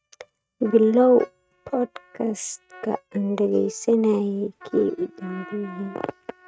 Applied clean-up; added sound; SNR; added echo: neural mask model RNNoise.